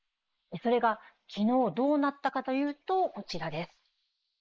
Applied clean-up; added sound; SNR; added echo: neural mask model Resemble Enhance denoiser.